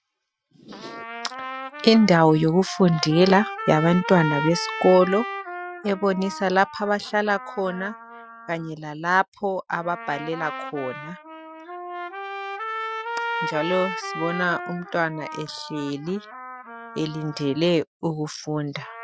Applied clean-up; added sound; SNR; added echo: classical method Wiener filter.